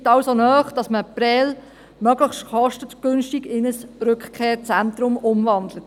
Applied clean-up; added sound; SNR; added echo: none; none; none; none.